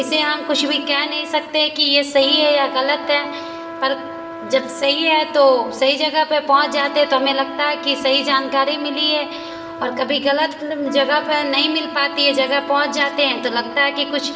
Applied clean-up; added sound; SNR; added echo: none; Trumpet; 13 dB; reverberation time 1.1 s.